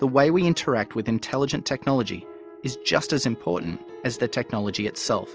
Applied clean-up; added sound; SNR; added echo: none; none; none; none.